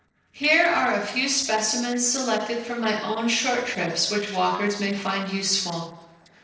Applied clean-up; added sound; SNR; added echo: neural separator model SepFormer DNS4.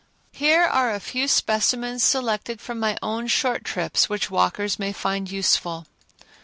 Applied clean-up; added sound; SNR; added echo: none; none; none; none.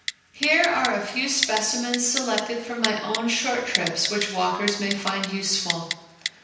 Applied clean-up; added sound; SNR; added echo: none; Typing; 7 dB; reverberation time 0.9 s.